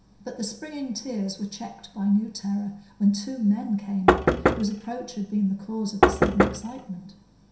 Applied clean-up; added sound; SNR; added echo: none; Knock; -4 dB; reverberation time 0.7 s.